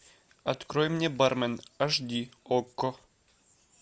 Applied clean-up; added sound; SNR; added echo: none; none; none; none.